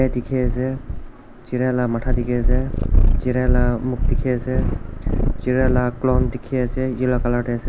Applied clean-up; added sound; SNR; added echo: none; Purr; -2 dB; none.